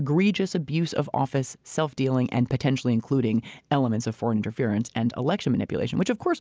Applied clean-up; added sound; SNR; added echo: none; none; none; none.